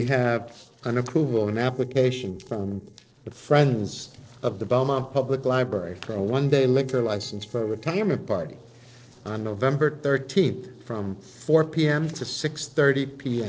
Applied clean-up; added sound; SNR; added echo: neural separator model SepFormer DNS4.